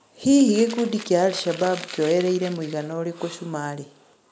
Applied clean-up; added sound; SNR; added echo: none; Crumpling, crinkling; 18 dB; none.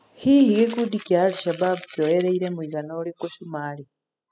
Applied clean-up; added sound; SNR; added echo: classical method spectral subtraction.